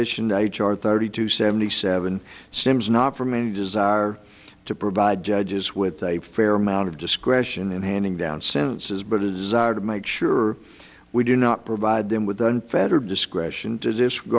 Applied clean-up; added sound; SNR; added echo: none; none; none; none.